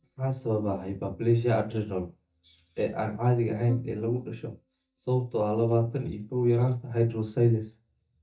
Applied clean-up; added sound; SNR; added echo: neural mask model DeepFilterNet 3.